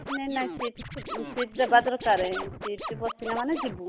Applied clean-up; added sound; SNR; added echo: none; Scratching (performance technique); 9 dB; none.